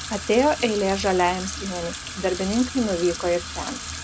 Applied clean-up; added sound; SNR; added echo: none; Sink (filling or washing) / Water tap, faucet; 10 dB; none.